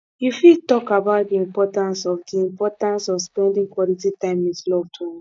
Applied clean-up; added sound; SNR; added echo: neural mask model DeepFilterNet 3.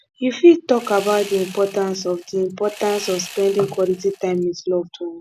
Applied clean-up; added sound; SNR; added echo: none; Sawing; 18 dB; none.